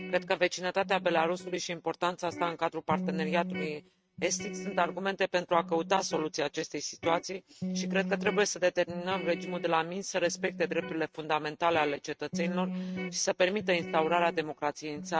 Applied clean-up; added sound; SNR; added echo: neural mask model RNNoise.